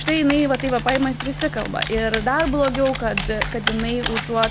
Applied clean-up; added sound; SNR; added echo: none; Typing; 6 dB; none.